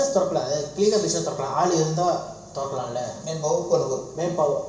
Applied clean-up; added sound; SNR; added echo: none; none; none; reverberation time 2.4 s.